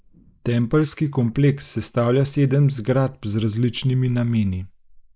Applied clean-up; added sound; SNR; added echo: neural mask model Resemble Enhance denoiser.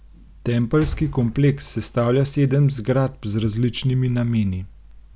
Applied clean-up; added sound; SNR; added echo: none; Liquid; 17 dB; none.